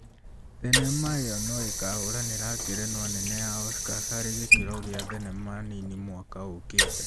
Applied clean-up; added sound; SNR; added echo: none; Sink (filling or washing) / Water; -5 dB; none.